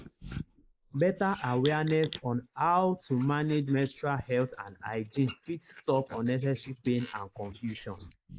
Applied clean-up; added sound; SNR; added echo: neural mask model Resemble Enhance denoiser.